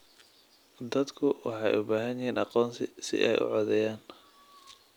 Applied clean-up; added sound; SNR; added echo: none; none; none; none.